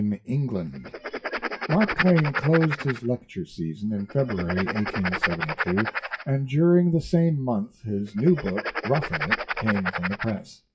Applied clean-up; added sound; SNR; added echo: classical method WPE with log-MMSE.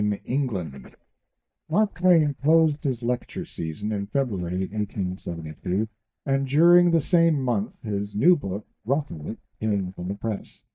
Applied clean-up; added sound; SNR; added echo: neural mask model DeepFilterNet 3.